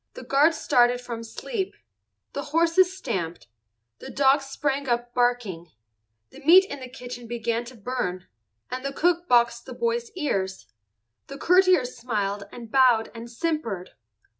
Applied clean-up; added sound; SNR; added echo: none; none; none; none.